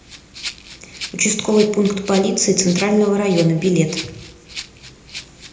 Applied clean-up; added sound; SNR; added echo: none; Rattle (instrument); 15 dB; reverberation time 0.8 s.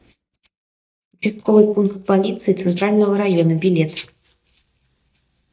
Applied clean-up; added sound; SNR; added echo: neural mask model DeepFilterNet 3.